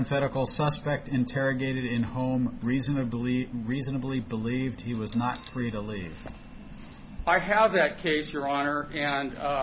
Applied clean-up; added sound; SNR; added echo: none; Bell; 18 dB; none.